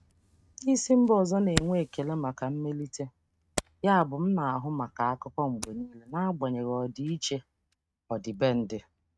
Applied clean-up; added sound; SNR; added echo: neural mask model RNNoise.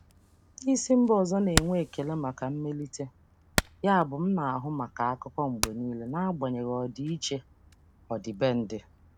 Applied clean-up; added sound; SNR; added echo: none; Hammer; 9 dB; none.